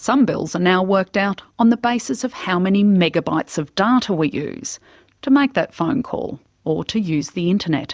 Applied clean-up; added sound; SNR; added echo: none; none; none; none.